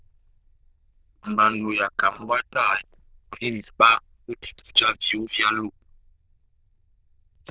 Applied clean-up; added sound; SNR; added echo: neural diffusion model UNIVERSE++.